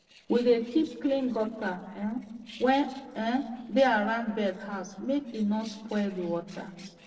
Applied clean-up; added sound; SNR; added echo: neural separator model SepFormer DNS4.